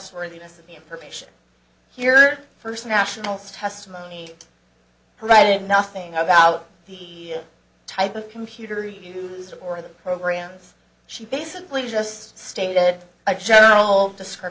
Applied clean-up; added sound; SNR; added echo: none; none; none; none.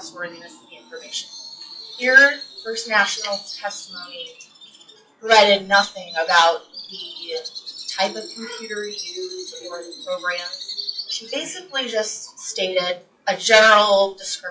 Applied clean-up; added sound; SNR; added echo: classical method WPE with log-MMSE.